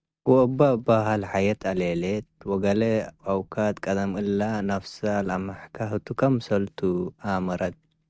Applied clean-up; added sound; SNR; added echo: neural mask model RNNoise.